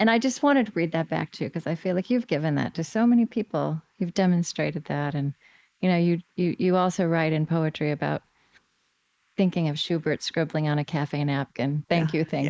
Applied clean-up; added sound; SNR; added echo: neural mask model Resemble Enhance denoiser.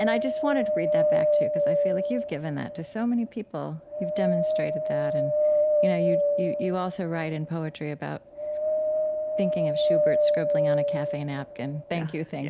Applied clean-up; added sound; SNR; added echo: none; Wind; -5 dB; none.